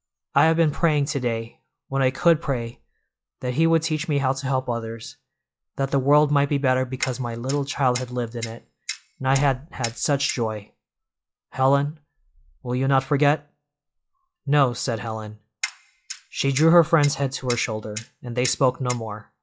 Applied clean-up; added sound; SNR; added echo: classical method log-MMSE.